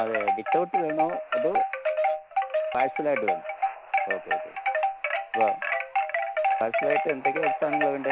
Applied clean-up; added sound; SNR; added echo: none; Wind chime; -4 dB; none.